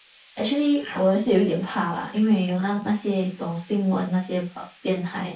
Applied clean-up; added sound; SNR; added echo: neural mask model Resemble Enhance denoiser.